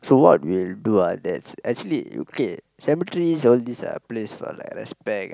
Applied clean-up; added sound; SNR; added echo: none; none; none; none.